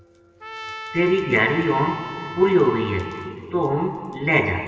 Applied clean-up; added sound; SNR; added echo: none; Trumpet; 14 dB; reverberation time 2.4 s.